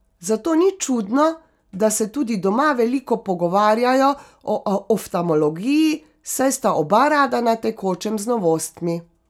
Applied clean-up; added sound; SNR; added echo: none; none; none; none.